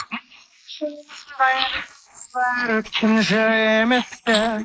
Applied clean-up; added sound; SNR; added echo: neural mask model Resemble Enhance denoiser.